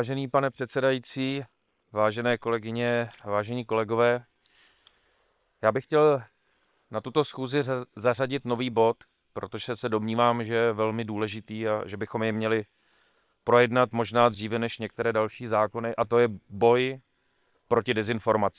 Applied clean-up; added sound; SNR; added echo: neural separator model SepFormer WHAM!.